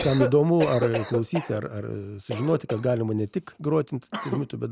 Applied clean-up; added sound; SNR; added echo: none; Cough; 8 dB; none.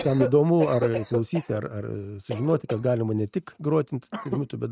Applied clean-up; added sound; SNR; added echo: neural mask model RNNoise.